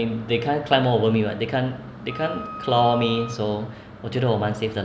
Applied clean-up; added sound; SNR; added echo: none; Wind instrument, woodwind instrument; 14 dB; none.